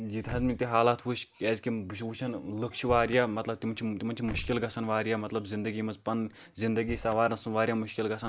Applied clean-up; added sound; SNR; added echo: none; Slam / Car; 17 dB; none.